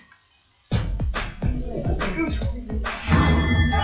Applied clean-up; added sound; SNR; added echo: classical method log-MMSE.